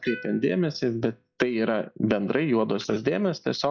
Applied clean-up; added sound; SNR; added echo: classical method log-MMSE.